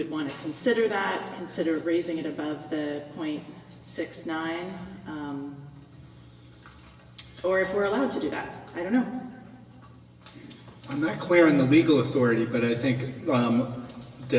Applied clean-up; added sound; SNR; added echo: none; none; none; reverberation time 1.7 s.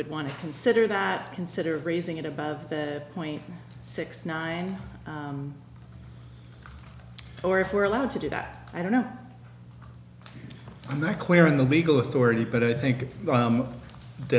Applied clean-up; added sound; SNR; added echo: none; none; none; none.